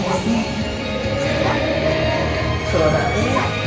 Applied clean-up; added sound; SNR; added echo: none; Dog; 12 dB; reverberation time 1.6 s.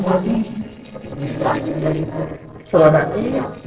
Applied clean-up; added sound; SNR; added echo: neural separator model SepFormer DNS4.